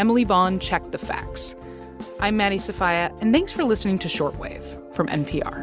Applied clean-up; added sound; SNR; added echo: none; none; none; none.